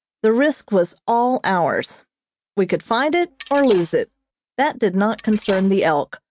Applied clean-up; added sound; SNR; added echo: neural mask model RNNoise.